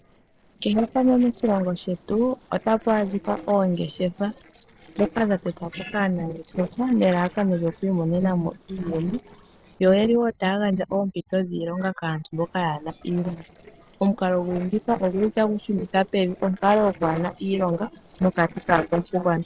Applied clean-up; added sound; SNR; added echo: neural separator model SepFormer DNS4.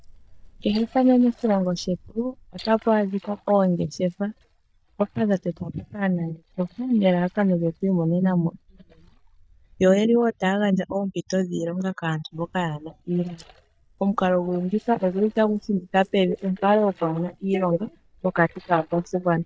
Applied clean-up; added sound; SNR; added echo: neural mask model DeepFilterNet 3.